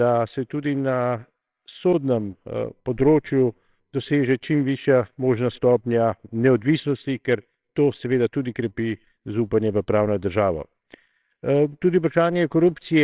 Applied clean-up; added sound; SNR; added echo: neural separator model SepFormer WHAMR!.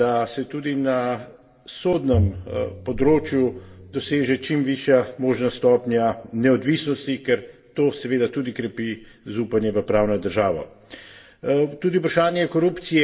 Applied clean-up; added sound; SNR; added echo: none; Bowed string instrument; 7 dB; reverberation time 1.0 s.